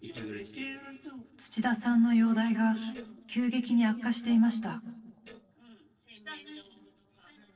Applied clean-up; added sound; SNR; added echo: neural separator model SepFormer DNS4.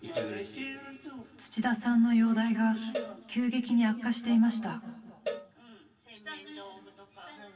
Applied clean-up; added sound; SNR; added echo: none; Cowbell; 14 dB; reverberation time 1.9 s.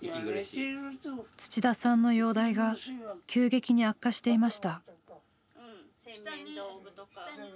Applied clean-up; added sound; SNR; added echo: none; none; none; none.